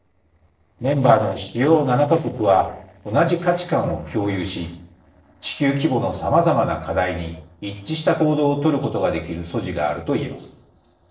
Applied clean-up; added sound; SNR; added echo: neural separator model SepFormer DNS4.